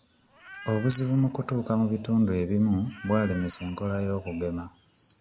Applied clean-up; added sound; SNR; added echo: none; Meow; 20 dB; none.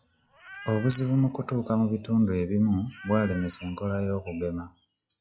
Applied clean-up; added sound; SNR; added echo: classical method log-MMSE.